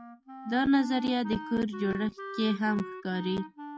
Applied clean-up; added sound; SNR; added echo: none; Wind instrument, woodwind instrument; 12 dB; none.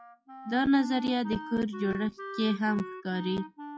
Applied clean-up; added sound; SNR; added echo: classical method log-MMSE.